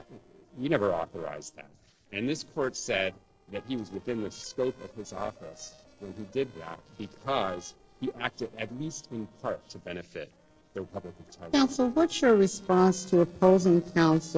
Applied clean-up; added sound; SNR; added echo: neural separator model SepFormer DNS4.